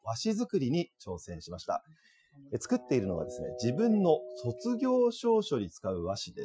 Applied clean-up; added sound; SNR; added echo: classical method Wiener filter.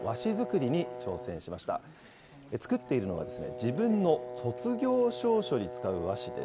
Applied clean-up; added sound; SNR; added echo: none; Brass instrument; 10 dB; none.